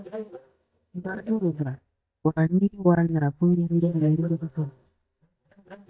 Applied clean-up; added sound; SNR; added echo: neural mask model DeepFilterNet 3.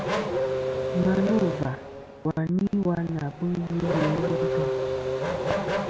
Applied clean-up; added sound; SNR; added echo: none; Race car, auto racing / Accelerating, revving, vroom; 1 dB; none.